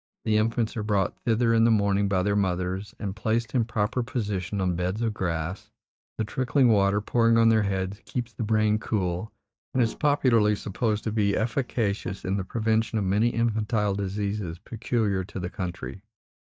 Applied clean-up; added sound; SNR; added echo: neural mask model DeepFilterNet 3.